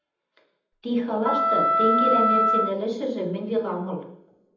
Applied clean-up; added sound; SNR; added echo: none; Wind instrument, woodwind instrument; -5 dB; reverberation time 0.8 s.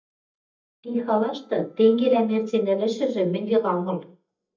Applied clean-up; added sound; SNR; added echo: neural mask model DeepFilterNet 3.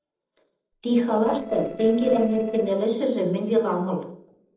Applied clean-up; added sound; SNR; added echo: neural separator model SepFormer DNS4.